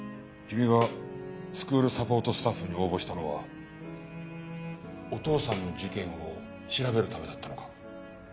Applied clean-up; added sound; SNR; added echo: none; Tambourine; 8 dB; none.